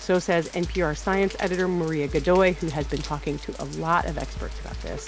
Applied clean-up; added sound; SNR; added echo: none; Rain; 18 dB; none.